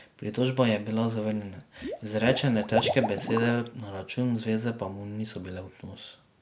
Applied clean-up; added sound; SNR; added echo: none; Liquid; 7 dB; none.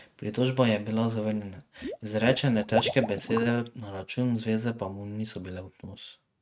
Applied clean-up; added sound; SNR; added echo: neural mask model RNNoise.